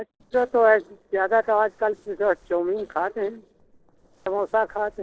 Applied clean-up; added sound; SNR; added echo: neural separator model SepFormer DNS4.